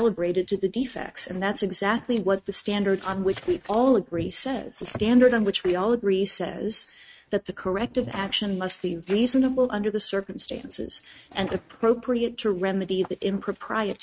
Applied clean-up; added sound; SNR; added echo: neural mask model RNNoise.